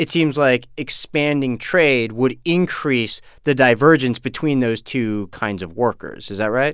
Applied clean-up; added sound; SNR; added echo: none; none; none; none.